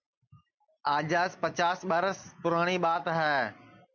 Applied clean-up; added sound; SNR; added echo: none; none; none; none.